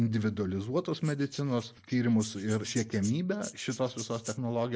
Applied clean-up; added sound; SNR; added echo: neural mask model Resemble Enhance denoiser.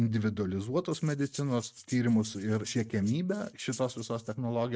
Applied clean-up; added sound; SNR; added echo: neural mask model RNNoise.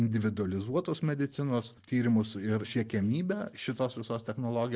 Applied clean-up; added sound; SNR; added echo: neural separator model SepFormer DNS4.